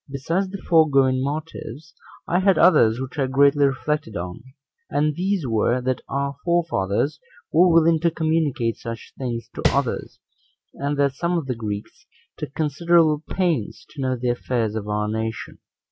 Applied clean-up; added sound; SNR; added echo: none; Tap; 3 dB; none.